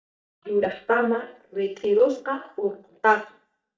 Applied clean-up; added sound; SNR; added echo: neural mask model DeepFilterNet 3.